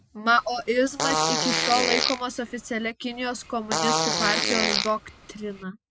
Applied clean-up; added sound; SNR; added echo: none; Fart; 0 dB; none.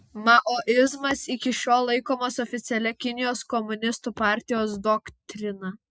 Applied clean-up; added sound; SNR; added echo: none; none; none; none.